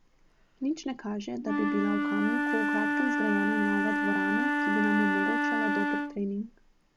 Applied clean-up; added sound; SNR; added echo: none; Wind instrument, woodwind instrument; -3 dB; none.